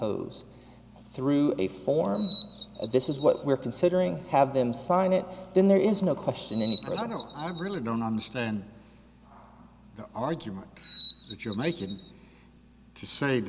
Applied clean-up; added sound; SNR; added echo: none; Bird vocalization, bird call, bird song; -3 dB; none.